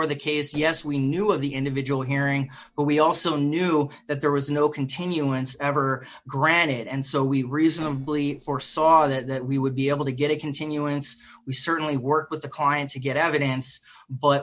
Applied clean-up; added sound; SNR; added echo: neural separator model SepFormer DNS4.